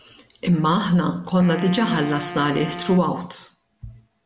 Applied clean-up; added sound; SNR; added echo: none; Wind instrument, woodwind instrument; 14 dB; none.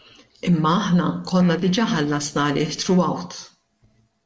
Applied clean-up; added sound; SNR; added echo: neural separator model SepFormer DNS4.